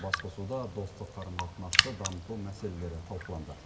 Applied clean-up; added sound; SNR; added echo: none; Raindrop; -3 dB; reverberation time 2.8 s.